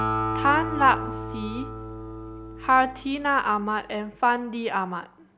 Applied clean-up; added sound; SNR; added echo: none; Acoustic guitar; 7 dB; none.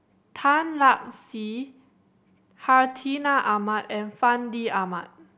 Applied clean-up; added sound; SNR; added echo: none; none; none; none.